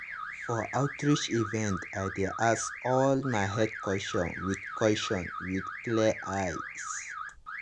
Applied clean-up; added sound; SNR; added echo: none; Alarm / Car; 9 dB; none.